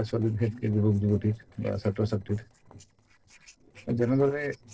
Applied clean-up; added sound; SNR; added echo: neural separator model SepFormer DNS4.